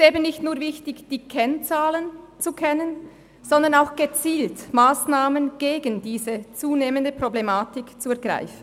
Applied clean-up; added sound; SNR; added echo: none; none; none; none.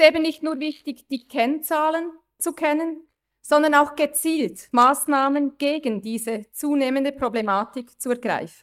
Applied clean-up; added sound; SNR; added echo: neural mask model DeepFilterNet 3.